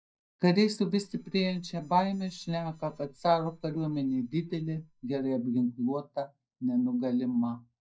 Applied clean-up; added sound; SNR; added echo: neural mask model DeepFilterNet 3.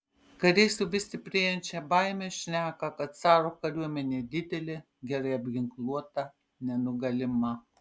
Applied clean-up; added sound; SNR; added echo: none; none; none; none.